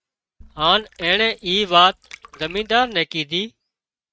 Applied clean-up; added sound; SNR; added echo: neural mask model RNNoise.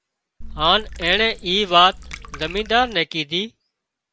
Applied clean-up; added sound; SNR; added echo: none; Water / Liquid; 14 dB; none.